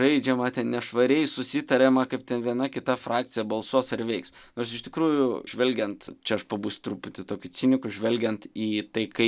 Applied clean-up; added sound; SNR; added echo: none; none; none; none.